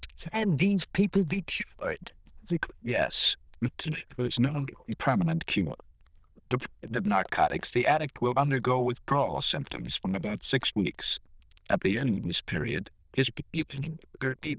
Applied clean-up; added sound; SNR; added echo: neural diffusion model UNIVERSE++.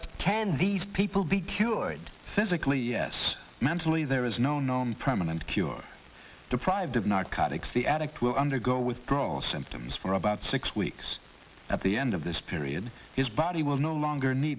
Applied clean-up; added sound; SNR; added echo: none; none; none; none.